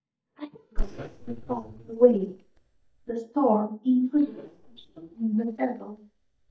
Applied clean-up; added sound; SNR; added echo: neural mask model DeepFilterNet 3.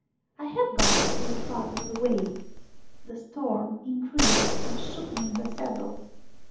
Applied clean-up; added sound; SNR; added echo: none; Gunshot, gunfire; -4 dB; reverberation time 0.8 s.